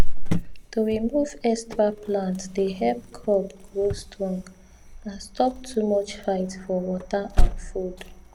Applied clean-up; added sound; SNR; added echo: none; Cricket; -3 dB; none.